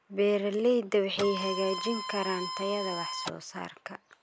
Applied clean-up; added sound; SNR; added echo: none; Printer; 6 dB; none.